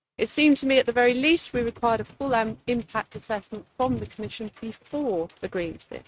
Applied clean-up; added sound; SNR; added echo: neural mask model RNNoise.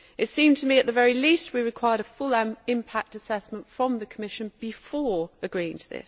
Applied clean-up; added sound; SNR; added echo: none; none; none; none.